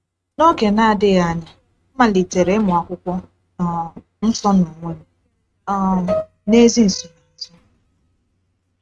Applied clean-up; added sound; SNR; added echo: neural mask model RNNoise.